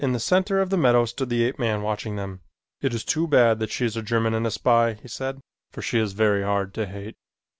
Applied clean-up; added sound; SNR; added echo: none; none; none; none.